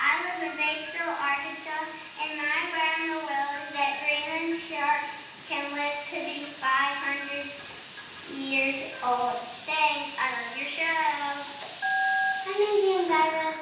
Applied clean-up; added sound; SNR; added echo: none; Fire; 15 dB; reverberation time 0.8 s.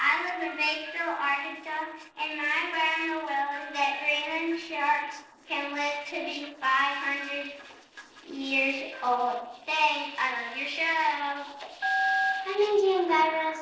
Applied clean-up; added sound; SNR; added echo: neural separator model SepFormer DNS4.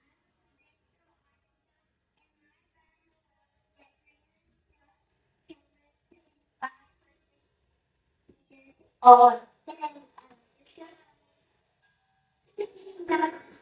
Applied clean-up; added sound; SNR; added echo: neural mask model DeepFilterNet 3.